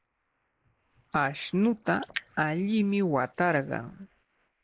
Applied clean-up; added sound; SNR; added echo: neural mask model Resemble Enhance denoiser.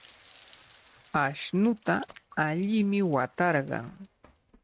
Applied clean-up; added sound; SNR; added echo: neural mask model RNNoise.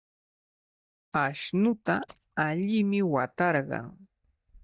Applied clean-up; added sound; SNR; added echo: neural mask model DeepFilterNet 3.